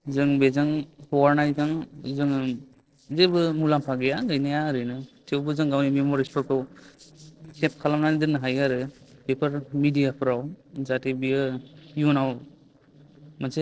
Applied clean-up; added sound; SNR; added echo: neural separator model SepFormer DNS4.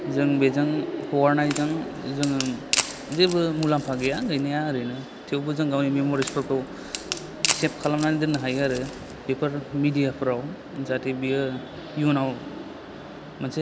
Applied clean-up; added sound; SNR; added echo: none; Wood; 8 dB; none.